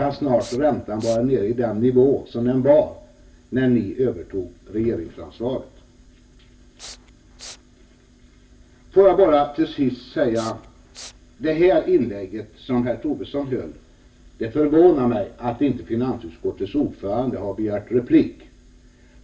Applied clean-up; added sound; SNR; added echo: none; Respiratory sounds; 20 dB; reverberation time 0.2 s.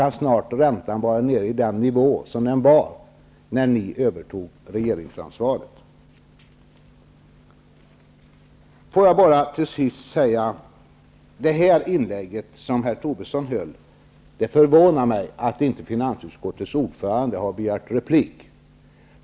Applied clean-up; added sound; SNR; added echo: none; none; none; none.